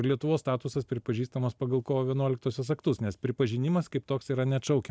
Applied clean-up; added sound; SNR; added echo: none; none; none; none.